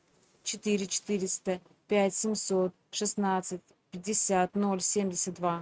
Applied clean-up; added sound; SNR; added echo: neural mask model RNNoise.